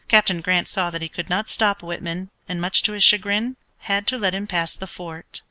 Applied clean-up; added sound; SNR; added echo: none; none; none; none.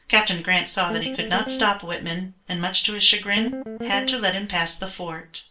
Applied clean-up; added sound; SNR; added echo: none; Guitar; 7 dB; reverberation time 0.3 s.